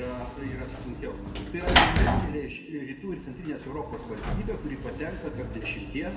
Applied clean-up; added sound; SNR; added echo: none; Sliding door / Slam; -5 dB; reverberation time 1.9 s.